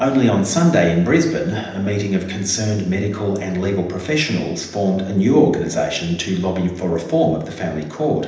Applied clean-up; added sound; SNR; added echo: none; none; none; reverberation time 0.9 s.